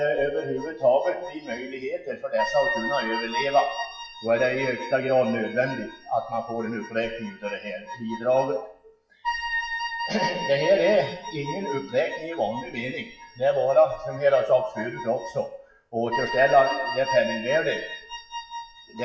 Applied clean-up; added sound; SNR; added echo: classical method WPE with log-MMSE.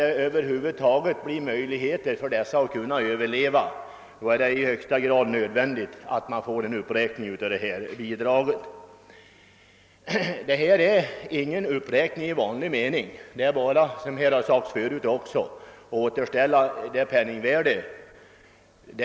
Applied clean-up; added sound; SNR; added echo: none; none; none; none.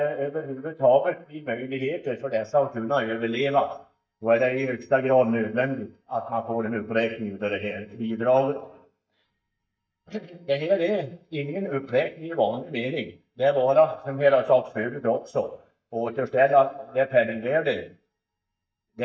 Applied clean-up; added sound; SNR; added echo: neural mask model DeepFilterNet 3.